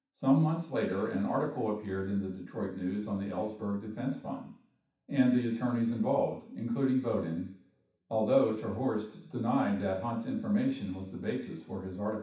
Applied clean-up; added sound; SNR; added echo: none; none; none; reverberation time 0.7 s.